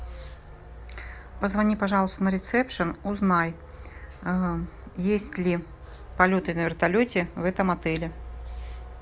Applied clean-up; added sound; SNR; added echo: none; none; none; none.